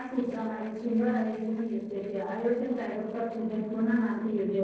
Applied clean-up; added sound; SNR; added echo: neural separator model SepFormer DNS4.